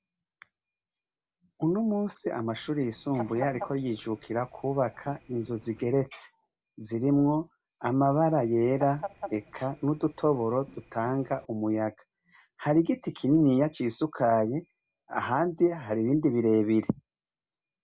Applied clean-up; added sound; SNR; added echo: none; Fowl; 16 dB; none.